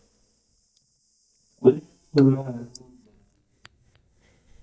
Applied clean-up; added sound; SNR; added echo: neural mask model DeepFilterNet 3.